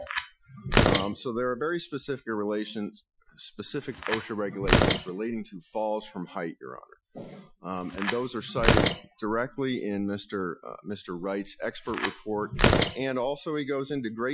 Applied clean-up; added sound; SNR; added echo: classical method Wiener filter.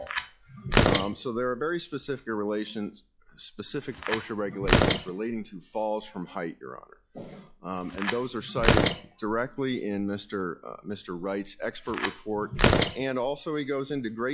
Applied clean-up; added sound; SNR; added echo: classical method log-MMSE.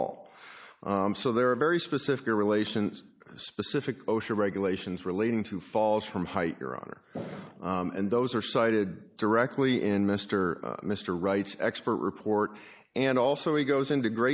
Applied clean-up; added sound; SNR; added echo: none; none; none; none.